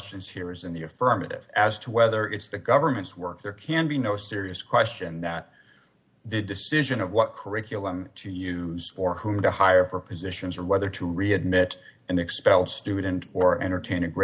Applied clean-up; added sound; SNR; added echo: none; none; none; none.